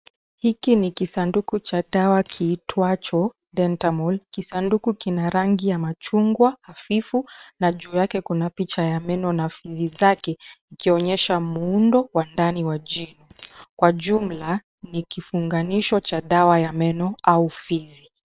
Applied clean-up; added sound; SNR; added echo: neural separator model SepFormer WHAM!.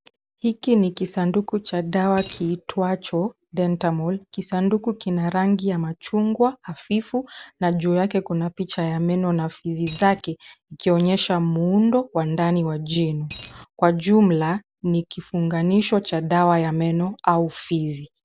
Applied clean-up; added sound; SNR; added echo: none; Coin (dropping); 16 dB; none.